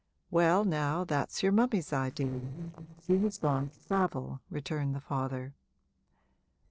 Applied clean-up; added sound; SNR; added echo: neural separator model SepFormer DNS4.